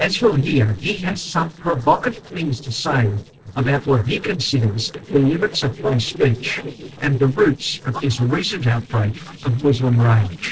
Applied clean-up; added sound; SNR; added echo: neural separator model SepFormer DNS4.